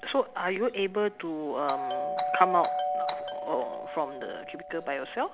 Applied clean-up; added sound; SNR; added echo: none; Doorbell; 4 dB; none.